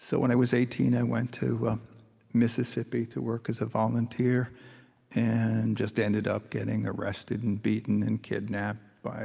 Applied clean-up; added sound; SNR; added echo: none; none; none; none.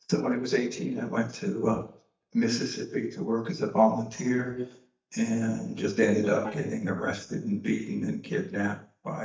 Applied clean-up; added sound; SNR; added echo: neural mask model DeepFilterNet 3.